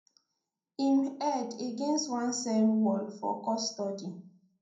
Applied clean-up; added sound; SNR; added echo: none; none; none; reverberation time 0.6 s.